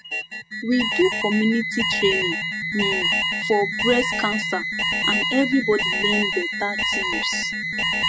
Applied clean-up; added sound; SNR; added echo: classical method spectral subtraction.